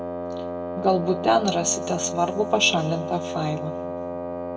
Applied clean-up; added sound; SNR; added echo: none; Wind instrument, woodwind instrument; 5 dB; reverberation time 1.2 s.